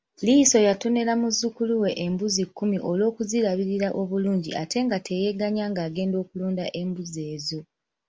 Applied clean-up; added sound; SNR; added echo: none; none; none; none.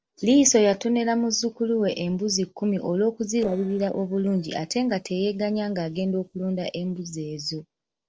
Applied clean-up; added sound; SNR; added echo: neural separator model SepFormer DNS4.